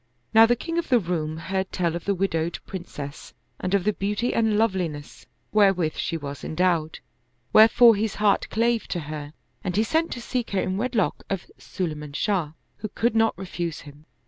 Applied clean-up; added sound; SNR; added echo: none; none; none; none.